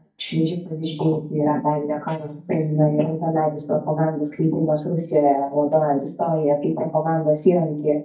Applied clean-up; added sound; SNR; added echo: neural mask model DeepFilterNet 3.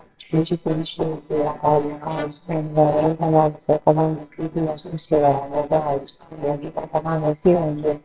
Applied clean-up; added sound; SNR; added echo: neural separator model SepFormer WHAMR!.